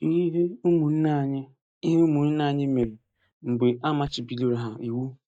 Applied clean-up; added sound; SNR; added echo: neural mask model DeepFilterNet 3.